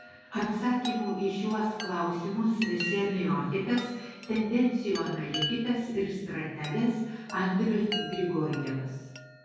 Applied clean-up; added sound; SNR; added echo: none; Chime; 11 dB; reverberation time 1.3 s.